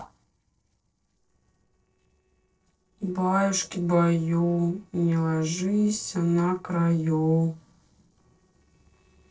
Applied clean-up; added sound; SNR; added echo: neural separator model SepFormer DNS4.